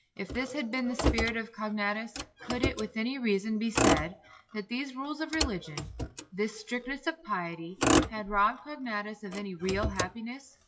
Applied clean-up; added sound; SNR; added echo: classical method WPE with log-MMSE.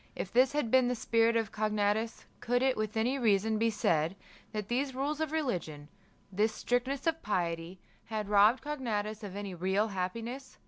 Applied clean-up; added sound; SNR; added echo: none; none; none; none.